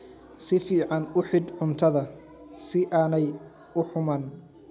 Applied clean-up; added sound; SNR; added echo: none; none; none; none.